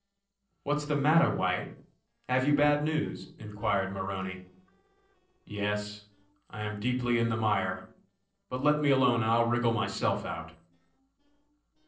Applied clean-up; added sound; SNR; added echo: neural separator model SepFormer DNS4.